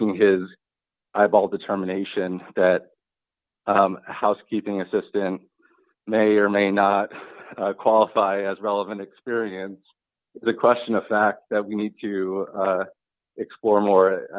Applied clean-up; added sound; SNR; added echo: none; none; none; none.